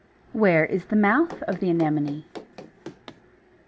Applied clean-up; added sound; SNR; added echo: none; Run; 18 dB; none.